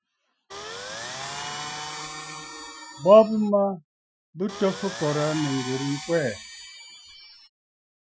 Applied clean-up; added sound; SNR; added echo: classical method Wiener filter.